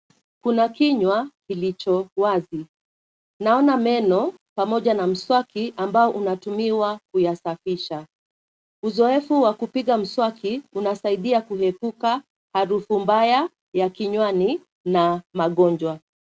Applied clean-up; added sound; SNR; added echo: none; none; none; none.